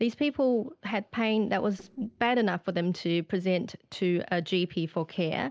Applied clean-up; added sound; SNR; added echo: neural separator model SepFormer DNS4.